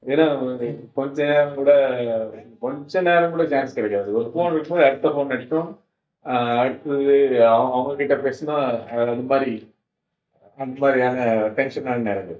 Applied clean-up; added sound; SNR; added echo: neural mask model DeepFilterNet 3.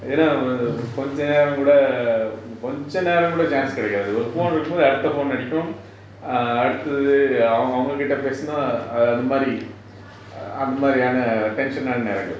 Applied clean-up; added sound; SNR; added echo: none; none; none; none.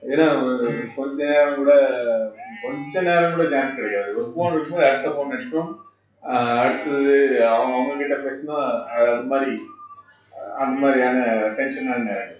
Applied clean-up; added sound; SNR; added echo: classical method log-MMSE.